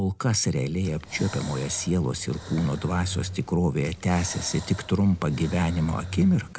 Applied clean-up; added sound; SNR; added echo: none; Breathing; 13 dB; none.